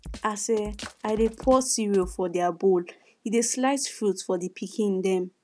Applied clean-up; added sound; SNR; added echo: none; Shatter + Drum kit; 18 dB; none.